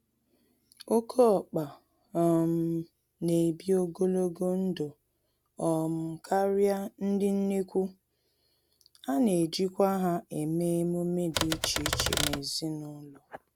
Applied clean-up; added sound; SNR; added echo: none; Typewriter; 2 dB; none.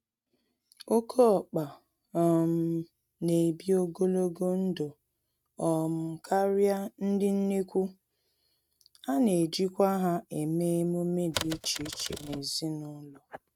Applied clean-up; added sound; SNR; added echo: neural mask model RNNoise.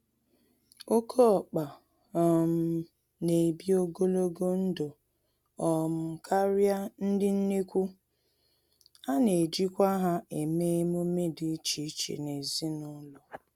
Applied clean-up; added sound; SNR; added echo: none; none; none; none.